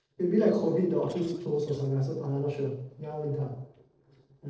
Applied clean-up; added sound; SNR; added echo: neural separator model SepFormer DNS4.